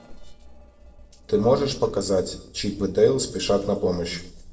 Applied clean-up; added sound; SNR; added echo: neural separator model SepFormer DNS4.